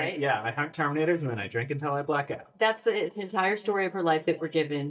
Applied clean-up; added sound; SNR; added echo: neural mask model DeepFilterNet 3.